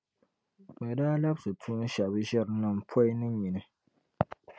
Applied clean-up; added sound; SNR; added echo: none; none; none; none.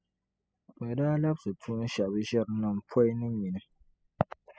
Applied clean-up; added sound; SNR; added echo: classical method spectral subtraction.